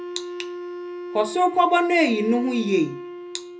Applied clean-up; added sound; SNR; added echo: none; Wind instrument, woodwind instrument; 11 dB; reverberation time 0.3 s.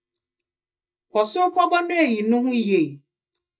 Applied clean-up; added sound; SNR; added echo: neural mask model DeepFilterNet 3.